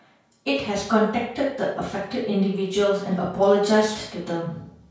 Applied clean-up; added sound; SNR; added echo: none; none; none; reverberation time 0.5 s.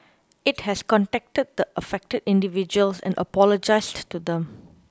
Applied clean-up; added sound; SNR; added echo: none; none; none; none.